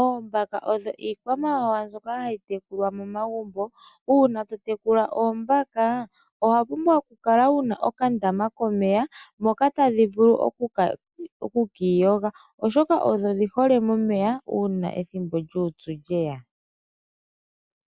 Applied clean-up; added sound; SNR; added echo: none; none; none; none.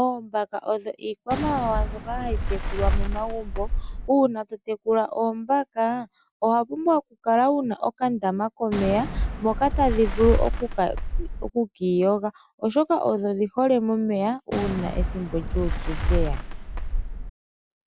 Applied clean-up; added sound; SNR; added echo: none; Fireworks; 1 dB; none.